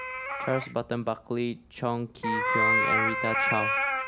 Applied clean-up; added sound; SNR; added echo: none; Meow; -3 dB; none.